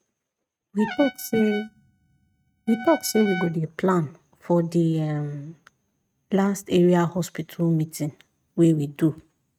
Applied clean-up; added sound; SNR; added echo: neural mask model RNNoise.